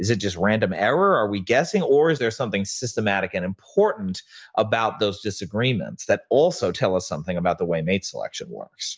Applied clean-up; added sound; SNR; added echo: none; none; none; none.